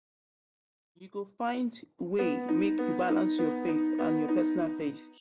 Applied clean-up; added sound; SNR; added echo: none; Piano; -5 dB; none.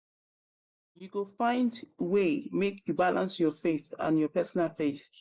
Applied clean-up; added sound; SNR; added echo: neural mask model Resemble Enhance denoiser.